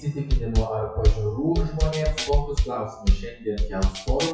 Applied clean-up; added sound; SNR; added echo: classical method WPE with log-MMSE.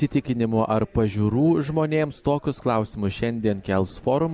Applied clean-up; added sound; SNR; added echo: none; none; none; none.